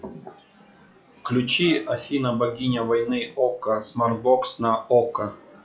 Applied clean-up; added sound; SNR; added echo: classical method log-MMSE.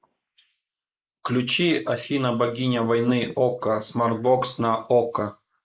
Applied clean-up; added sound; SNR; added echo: neural mask model Resemble Enhance denoiser.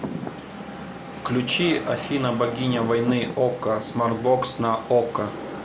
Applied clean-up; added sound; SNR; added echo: none; Rain; 11 dB; none.